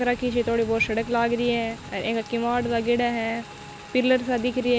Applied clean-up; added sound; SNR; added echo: none; Motorcycle / Engine + Thunder / Rain; 15 dB; none.